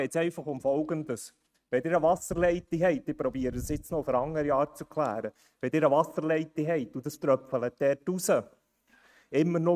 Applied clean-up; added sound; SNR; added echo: neural mask model RNNoise.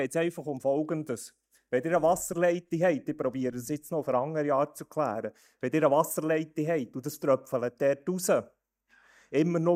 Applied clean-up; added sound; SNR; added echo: neural mask model DeepFilterNet 3.